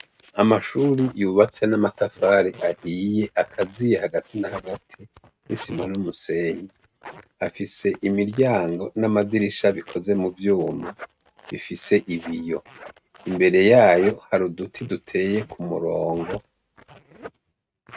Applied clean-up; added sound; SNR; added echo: neural mask model RNNoise.